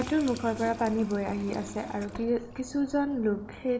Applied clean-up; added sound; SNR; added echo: none; Water tap, faucet; 15 dB; none.